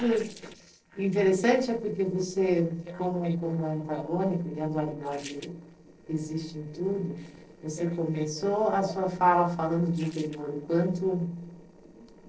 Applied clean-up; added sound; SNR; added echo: neural separator model SepFormer DNS4.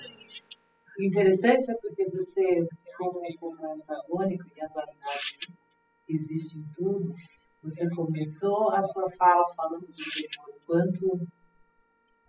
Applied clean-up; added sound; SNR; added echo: classical method spectral subtraction.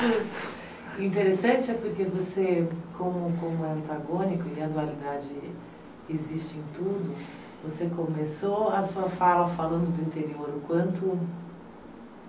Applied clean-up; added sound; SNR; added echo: none; none; none; none.